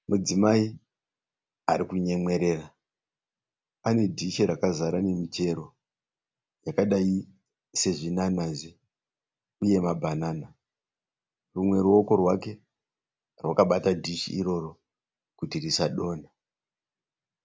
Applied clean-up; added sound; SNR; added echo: none; none; none; none.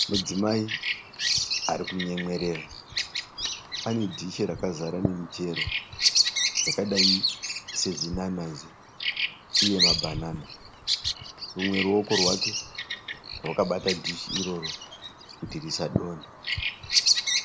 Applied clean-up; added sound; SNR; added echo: none; Bird vocalization, bird call, bird song; -2 dB; none.